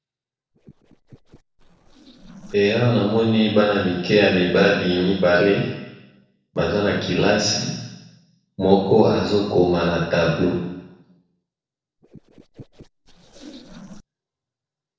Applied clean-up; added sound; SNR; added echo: neural separator model SepFormer DNS4.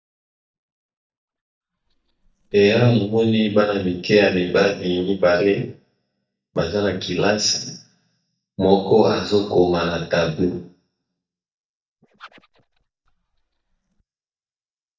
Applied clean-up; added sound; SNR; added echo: neural mask model DeepFilterNet 3.